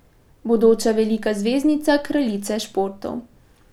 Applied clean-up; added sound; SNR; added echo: none; none; none; none.